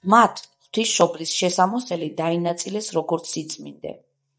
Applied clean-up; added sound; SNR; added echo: neural mask model DeepFilterNet 3.